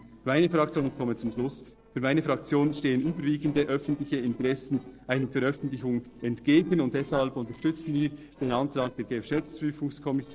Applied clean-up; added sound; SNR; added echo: neural separator model SepFormer DNS4.